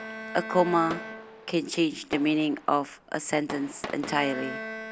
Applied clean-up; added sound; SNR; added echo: none; Bowed string instrument + Fireworks; 11 dB; none.